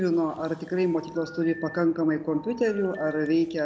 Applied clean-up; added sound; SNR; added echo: none; Telephone; 19 dB; none.